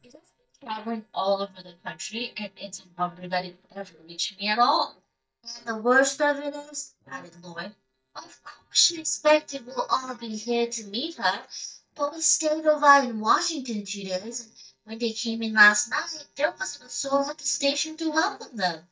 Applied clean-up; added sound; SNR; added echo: neural mask model DeepFilterNet 3.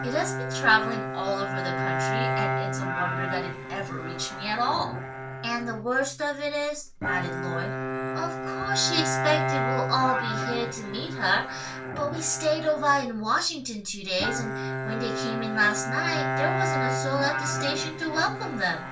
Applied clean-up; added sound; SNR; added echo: none; Bowed string instrument; 2 dB; reverberation time 0.2 s.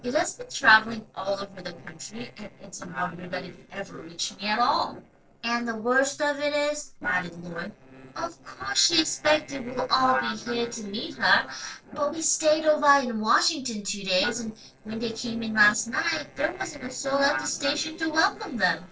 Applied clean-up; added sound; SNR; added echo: neural separator model SepFormer DNS4.